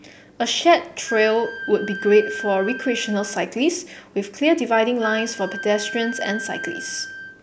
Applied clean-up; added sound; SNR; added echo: none; Wind instrument, woodwind instrument; 12 dB; none.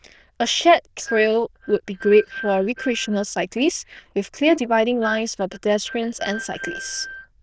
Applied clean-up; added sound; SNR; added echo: neural diffusion model UNIVERSE++.